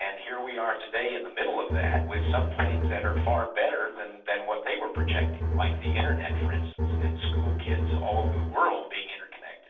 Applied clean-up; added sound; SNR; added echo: none; Bowed string instrument; -5 dB; reverberation time 0.4 s.